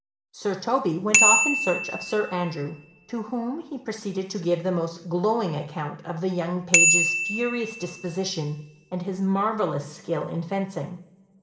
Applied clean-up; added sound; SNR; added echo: none; Bicycle bell; -1 dB; reverberation time 0.9 s.